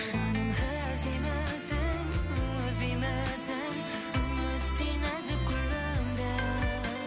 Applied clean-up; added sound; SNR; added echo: none; none; none; none.